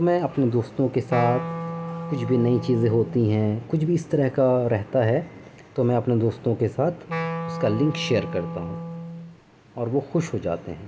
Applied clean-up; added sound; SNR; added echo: none; Wind instrument, woodwind instrument; 9 dB; none.